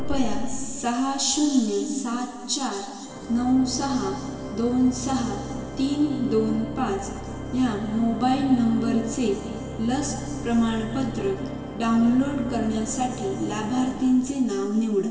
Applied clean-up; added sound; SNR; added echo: none; Organ; 11 dB; reverberation time 2.5 s.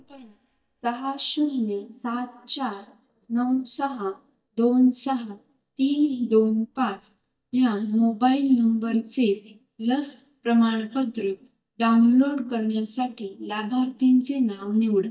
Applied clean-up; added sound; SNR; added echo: neural mask model DeepFilterNet 3.